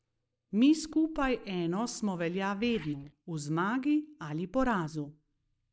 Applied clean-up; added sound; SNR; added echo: neural mask model DeepFilterNet 3.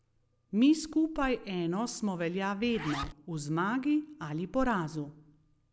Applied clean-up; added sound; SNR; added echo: none; Zipper (clothing); 15 dB; none.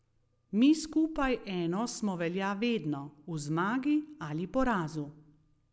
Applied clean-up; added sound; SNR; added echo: none; none; none; none.